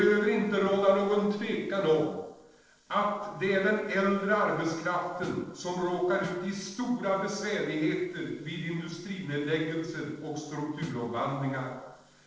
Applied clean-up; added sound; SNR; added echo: neural separator model SepFormer DNS4.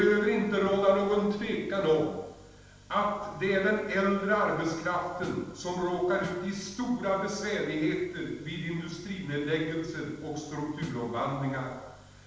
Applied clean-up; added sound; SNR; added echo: none; Snare drum; 17 dB; reverberation time 0.7 s.